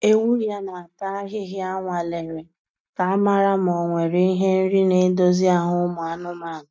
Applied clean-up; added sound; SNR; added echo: neural mask model DeepFilterNet 3.